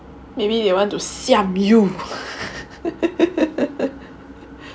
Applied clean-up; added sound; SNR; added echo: none; none; none; none.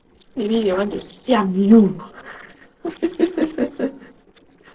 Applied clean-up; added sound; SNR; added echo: neural separator model SepFormer DNS4.